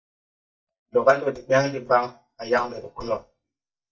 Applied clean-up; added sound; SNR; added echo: neural mask model DeepFilterNet 3.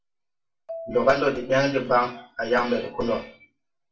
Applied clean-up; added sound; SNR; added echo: none; Marimba, xylophone; 19 dB; reverberation time 0.3 s.